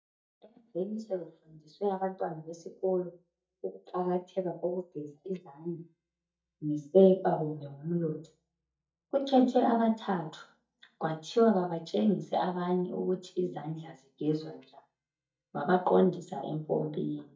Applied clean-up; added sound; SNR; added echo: neural mask model DeepFilterNet 3.